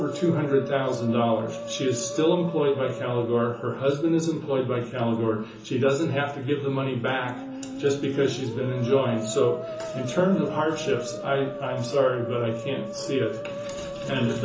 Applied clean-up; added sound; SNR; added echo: none; Musical instrument; 11 dB; reverberation time 0.8 s.